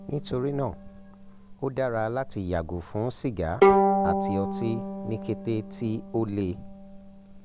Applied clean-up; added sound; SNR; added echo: none; Bowed string instrument; -2 dB; none.